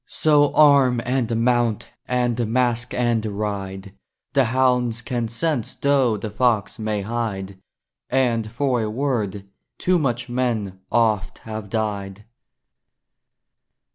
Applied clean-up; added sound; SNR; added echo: none; none; none; none.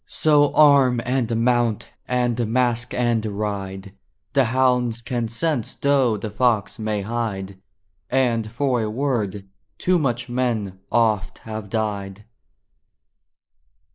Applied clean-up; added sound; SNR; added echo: neural mask model Resemble Enhance denoiser.